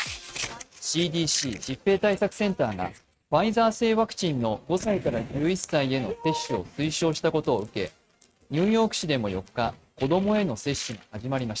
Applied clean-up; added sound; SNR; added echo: neural mask model RNNoise.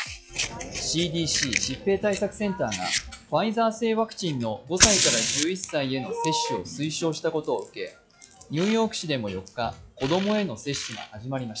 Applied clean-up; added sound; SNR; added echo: classical method log-MMSE.